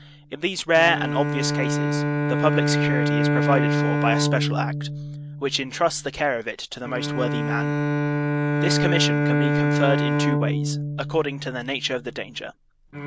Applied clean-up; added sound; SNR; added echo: none; Bowed string instrument; -3 dB; none.